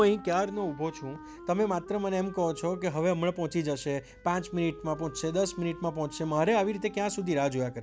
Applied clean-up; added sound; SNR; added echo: none; Wind instrument, woodwind instrument; 17 dB; none.